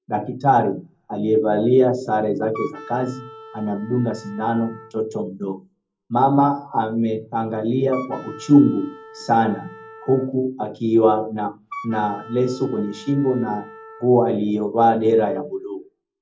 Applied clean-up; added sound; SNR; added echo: none; Wind instrument, woodwind instrument; 18 dB; reverberation time 0.4 s.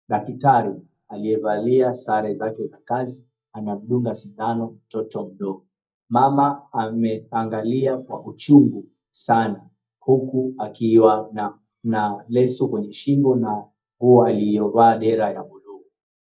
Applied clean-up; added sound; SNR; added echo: neural mask model DeepFilterNet 3.